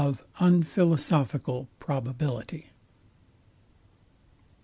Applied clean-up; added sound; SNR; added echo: none; none; none; none.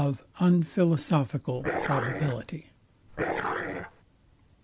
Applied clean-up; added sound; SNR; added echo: none; Dog; 3 dB; none.